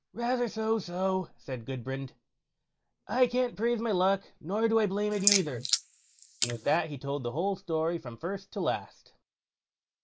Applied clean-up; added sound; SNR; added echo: neural mask model Resemble Enhance denoiser.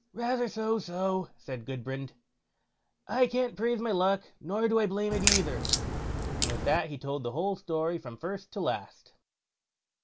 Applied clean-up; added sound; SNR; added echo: none; Crack; -2 dB; none.